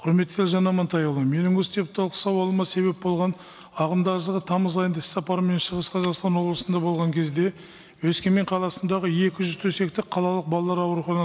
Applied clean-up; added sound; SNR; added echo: none; none; none; none.